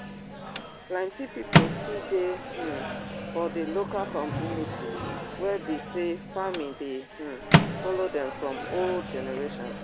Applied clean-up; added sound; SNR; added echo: none; Microwave oven; -2 dB; none.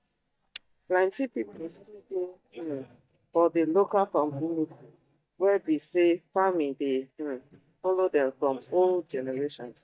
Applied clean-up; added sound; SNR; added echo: neural mask model DeepFilterNet 3.